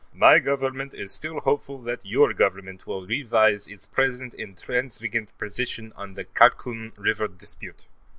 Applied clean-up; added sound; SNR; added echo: none; none; none; none.